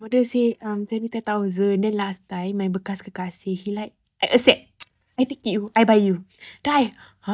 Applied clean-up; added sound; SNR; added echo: neural mask model DeepFilterNet 3.